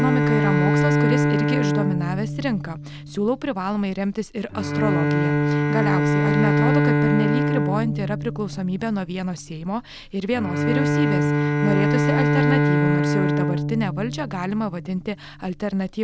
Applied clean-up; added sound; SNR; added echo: none; Bowed string instrument; -4 dB; none.